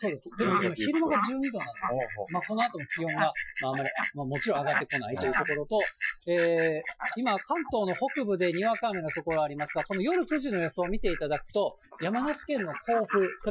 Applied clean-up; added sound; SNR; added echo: classical method Wiener filter.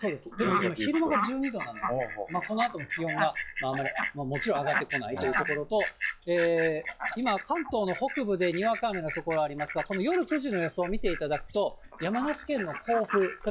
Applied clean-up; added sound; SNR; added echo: classical method log-MMSE.